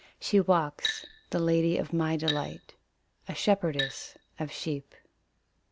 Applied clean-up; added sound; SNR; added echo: none; Glass; 9 dB; none.